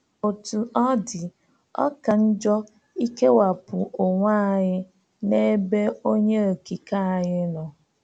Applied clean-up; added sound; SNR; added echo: none; none; none; none.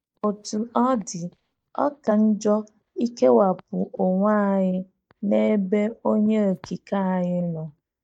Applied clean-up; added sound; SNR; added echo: neural mask model DeepFilterNet 3.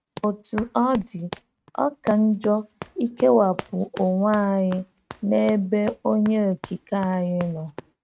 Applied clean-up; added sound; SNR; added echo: neural mask model RNNoise.